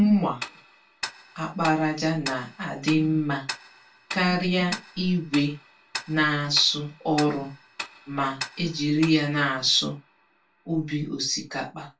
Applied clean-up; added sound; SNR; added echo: none; Tick-tock; 14 dB; reverberation time 0.2 s.